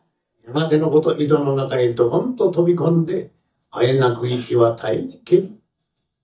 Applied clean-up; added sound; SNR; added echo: neural mask model DeepFilterNet 3.